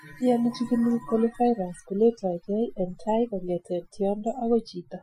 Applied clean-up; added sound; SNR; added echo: classical method Wiener filter.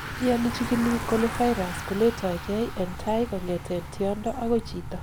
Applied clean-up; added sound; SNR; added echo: none; Bicycle; 7 dB; none.